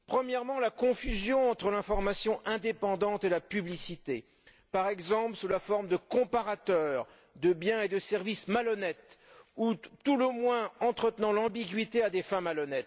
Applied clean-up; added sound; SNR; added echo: none; none; none; none.